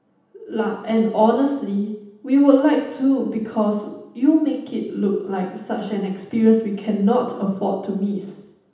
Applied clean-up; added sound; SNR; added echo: none; none; none; reverberation time 0.9 s.